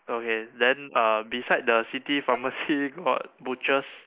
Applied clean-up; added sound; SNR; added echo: neural mask model Resemble Enhance denoiser.